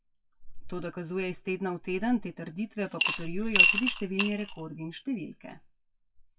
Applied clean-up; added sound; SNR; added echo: classical method WPE with log-MMSE.